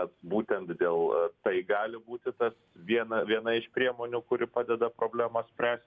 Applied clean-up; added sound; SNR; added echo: none; none; none; none.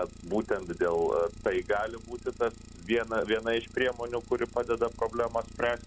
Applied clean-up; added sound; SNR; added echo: none; Idling; 16 dB; none.